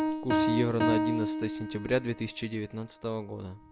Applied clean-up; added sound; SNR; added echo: none; Piano; -1 dB; none.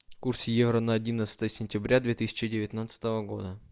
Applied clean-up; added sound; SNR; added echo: none; none; none; none.